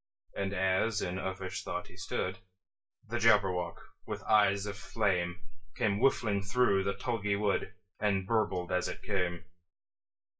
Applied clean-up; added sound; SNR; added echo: none; none; none; reverberation time 0.2 s.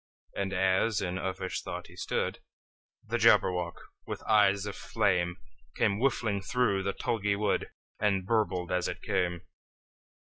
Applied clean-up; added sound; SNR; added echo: none; none; none; none.